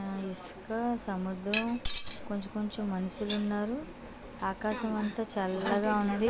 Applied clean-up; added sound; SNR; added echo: none; none; none; none.